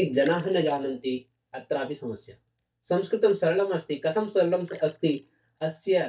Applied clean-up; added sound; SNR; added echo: neural mask model DeepFilterNet 3.